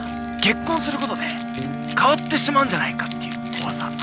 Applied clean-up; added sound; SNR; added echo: none; Wind instrument, woodwind instrument + Keys jangling; 5 dB; none.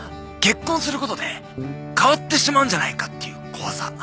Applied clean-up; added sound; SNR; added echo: none; none; none; none.